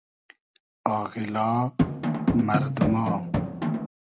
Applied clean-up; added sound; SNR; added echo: none; Drum; -4 dB; none.